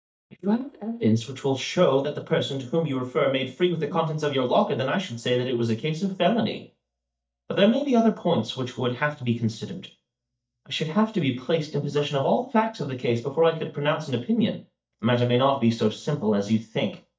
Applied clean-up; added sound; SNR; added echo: neural mask model DeepFilterNet 3.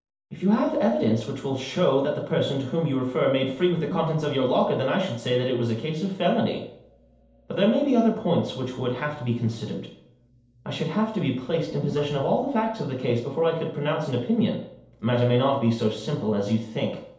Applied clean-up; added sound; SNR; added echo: none; Gurgling / Liquid; 15 dB; reverberation time 2.2 s.